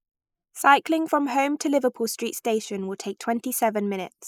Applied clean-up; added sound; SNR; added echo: neural mask model Resemble Enhance denoiser.